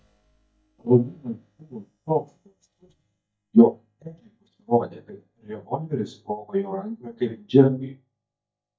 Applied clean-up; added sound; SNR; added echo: neural mask model DeepFilterNet 3.